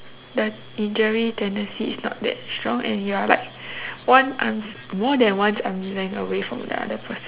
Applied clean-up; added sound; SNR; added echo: none; none; none; none.